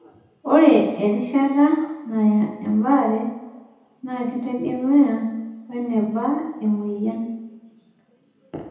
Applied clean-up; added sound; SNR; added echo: none; none; none; reverberation time 0.9 s.